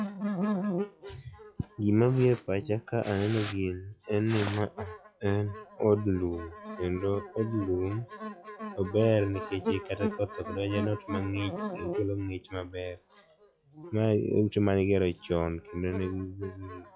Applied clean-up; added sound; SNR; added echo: classical method log-MMSE.